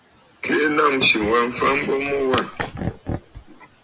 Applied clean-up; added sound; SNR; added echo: none; none; none; none.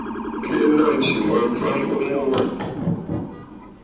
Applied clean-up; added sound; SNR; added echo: none; Motor vehicle (road) / Siren; 7 dB; reverberation time 0.8 s.